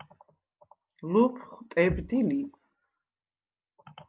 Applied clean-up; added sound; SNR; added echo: none; none; none; none.